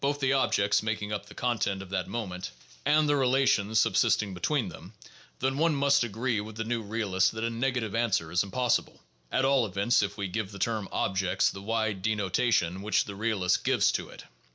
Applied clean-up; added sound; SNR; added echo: none; none; none; none.